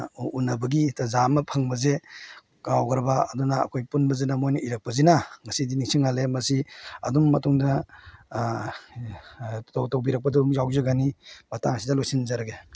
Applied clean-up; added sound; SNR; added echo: none; none; none; none.